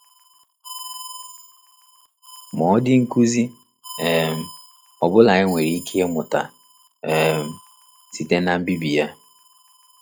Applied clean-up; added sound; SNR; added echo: classical method log-MMSE.